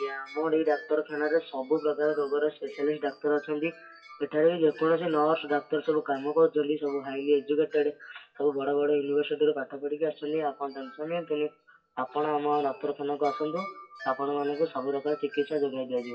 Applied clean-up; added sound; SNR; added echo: classical method WPE with log-MMSE.